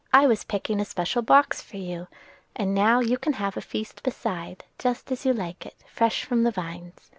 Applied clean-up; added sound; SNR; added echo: none; none; none; none.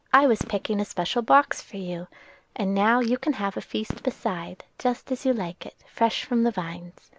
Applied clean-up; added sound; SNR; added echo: none; Fireworks; 20 dB; none.